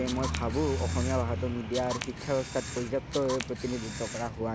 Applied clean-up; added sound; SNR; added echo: none; Camera; 11 dB; none.